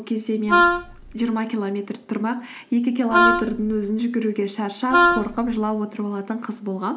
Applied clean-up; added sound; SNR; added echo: none; Wind instrument, woodwind instrument; -4 dB; none.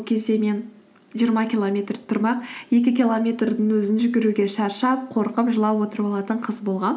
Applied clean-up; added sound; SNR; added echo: none; none; none; none.